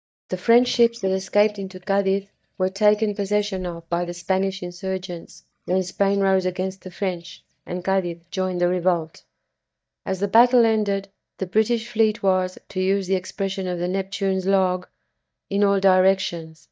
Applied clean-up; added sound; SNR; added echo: neural mask model DeepFilterNet 3.